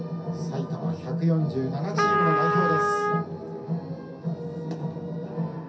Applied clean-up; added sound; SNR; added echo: none; Trumpet; -3 dB; reverberation time 0.3 s.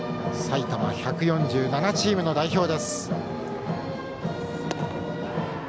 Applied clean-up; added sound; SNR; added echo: none; none; none; none.